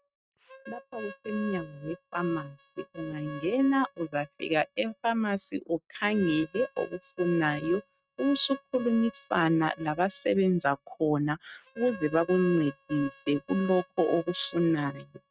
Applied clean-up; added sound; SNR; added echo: neural mask model RNNoise.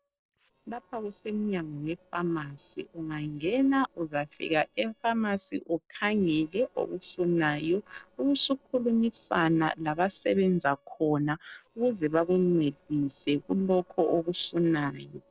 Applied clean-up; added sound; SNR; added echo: neural separator model SepFormer DNS4.